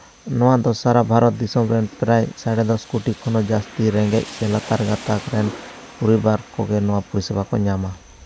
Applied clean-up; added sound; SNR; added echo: none; Rain; 20 dB; none.